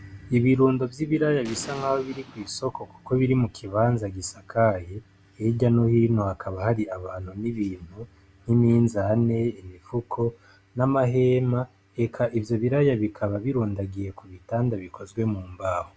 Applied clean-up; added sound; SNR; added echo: none; Explosion; 16 dB; none.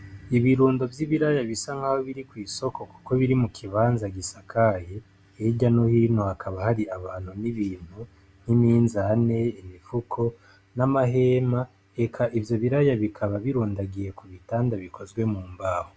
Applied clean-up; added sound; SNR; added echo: none; none; none; none.